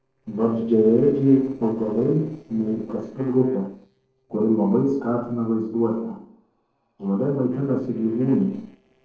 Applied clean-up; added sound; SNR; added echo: neural separator model SepFormer DNS4.